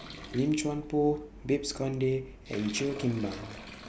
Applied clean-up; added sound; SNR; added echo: none; Bathtub (filling or washing) / Liquid; 17 dB; none.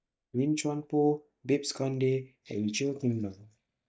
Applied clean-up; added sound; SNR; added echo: neural mask model DeepFilterNet 3.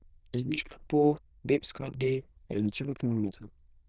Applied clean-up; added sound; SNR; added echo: neural diffusion model UNIVERSE++.